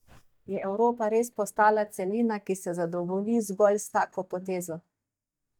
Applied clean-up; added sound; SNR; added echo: neural mask model DeepFilterNet 3.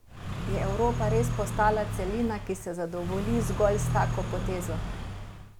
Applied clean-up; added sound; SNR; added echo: none; Car; 1 dB; none.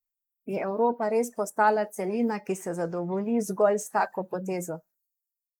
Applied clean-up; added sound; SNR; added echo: neural mask model Resemble Enhance denoiser.